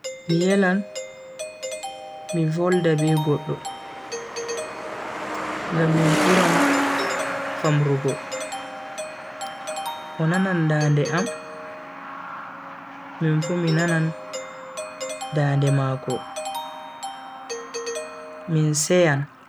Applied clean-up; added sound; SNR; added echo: none; Truck + Doorbell; 5 dB; none.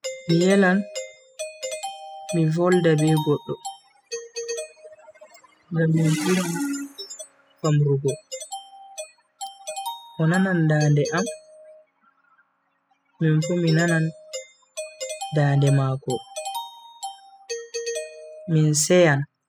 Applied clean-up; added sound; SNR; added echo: classical method spectral subtraction.